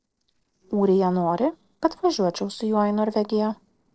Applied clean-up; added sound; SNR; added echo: neural separator model SepFormer DNS4.